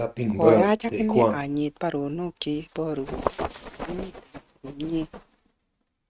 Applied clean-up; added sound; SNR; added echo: neural mask model RNNoise.